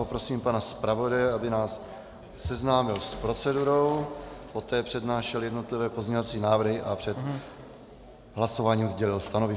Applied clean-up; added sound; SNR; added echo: none; none; none; none.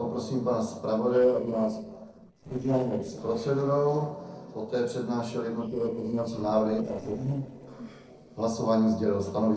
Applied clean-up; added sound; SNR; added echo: neural separator model SepFormer DNS4.